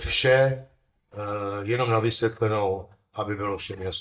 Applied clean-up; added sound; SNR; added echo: neural mask model DeepFilterNet 3.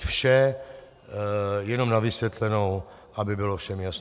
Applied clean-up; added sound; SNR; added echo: none; none; none; none.